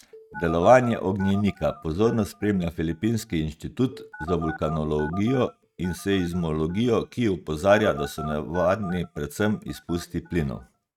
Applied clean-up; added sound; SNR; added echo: neural mask model RNNoise.